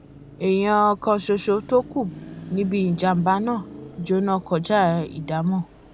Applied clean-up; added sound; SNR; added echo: none; Car passing by / Traffic noise, roadway noise / Engine; 17 dB; none.